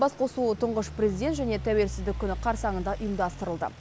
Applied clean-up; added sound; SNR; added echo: none; Idling / Truck; 9 dB; none.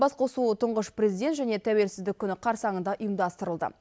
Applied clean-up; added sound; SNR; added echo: none; none; none; none.